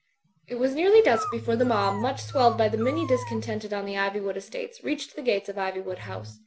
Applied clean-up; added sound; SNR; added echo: none; Dog; 11 dB; none.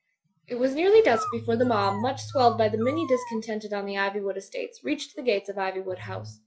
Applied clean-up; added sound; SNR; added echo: classical method log-MMSE.